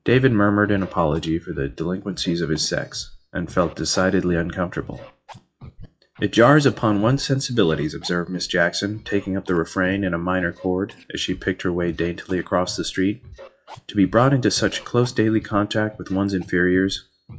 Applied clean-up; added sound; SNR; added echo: classical method WPE with log-MMSE.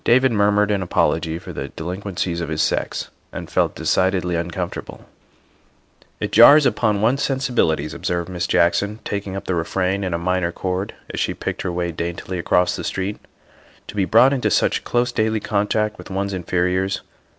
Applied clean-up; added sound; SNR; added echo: none; none; none; none.